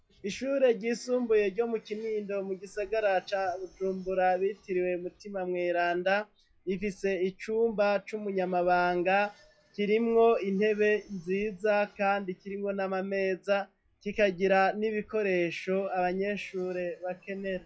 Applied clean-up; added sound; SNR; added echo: classical method log-MMSE.